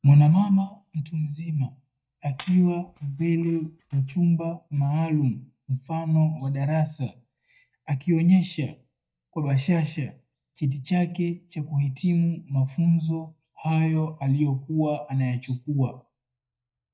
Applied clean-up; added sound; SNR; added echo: neural mask model DeepFilterNet 3.